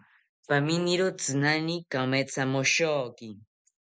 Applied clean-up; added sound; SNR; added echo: none; none; none; none.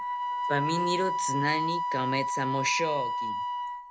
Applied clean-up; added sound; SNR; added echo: none; Wind instrument, woodwind instrument; -2 dB; none.